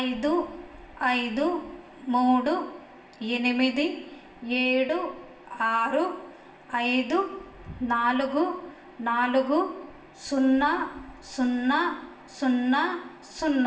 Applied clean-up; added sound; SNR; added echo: none; none; none; reverberation time 1.1 s.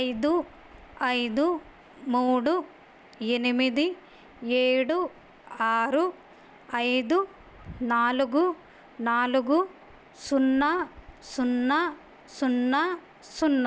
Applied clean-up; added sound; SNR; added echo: none; none; none; none.